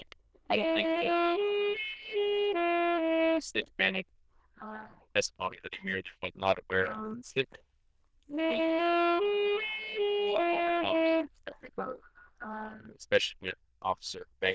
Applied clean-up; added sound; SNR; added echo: neural diffusion model UNIVERSE++.